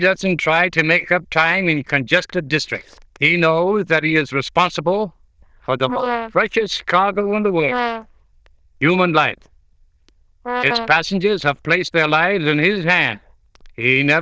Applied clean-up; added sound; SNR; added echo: neural diffusion model UNIVERSE++.